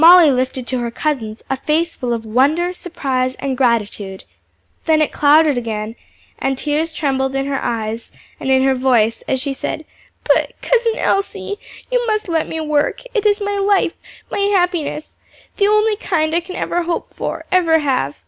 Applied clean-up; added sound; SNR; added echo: none; none; none; none.